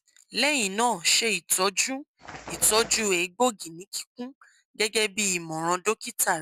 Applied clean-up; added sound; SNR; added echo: none; Bird; 13 dB; none.